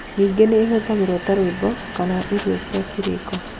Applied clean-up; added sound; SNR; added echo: none; Vehicle; 12 dB; none.